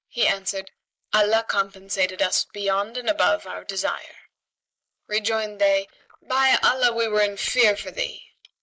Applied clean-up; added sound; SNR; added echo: neural mask model Resemble Enhance denoiser.